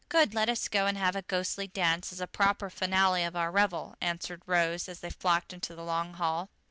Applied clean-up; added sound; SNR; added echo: none; none; none; none.